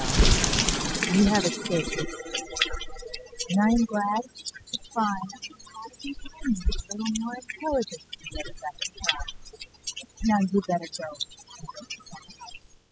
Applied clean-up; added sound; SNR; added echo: classical method spectral subtraction.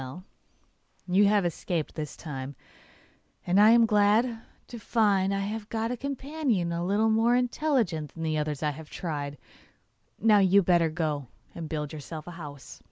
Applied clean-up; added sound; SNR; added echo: none; none; none; none.